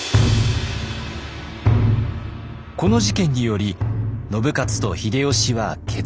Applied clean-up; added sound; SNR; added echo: none; none; none; none.